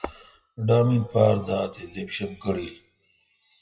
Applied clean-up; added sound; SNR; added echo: classical method WPE with log-MMSE.